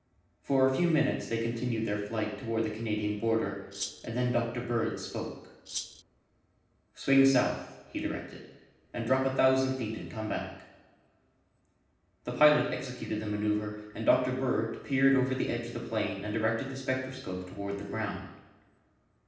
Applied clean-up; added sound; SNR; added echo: none; Rattle (instrument); 8 dB; reverberation time 0.9 s.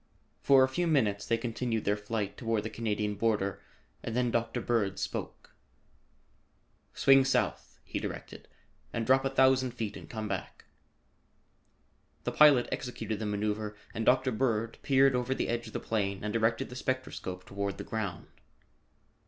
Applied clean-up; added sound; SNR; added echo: none; none; none; none.